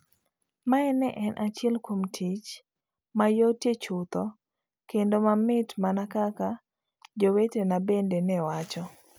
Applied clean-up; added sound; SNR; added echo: none; none; none; none.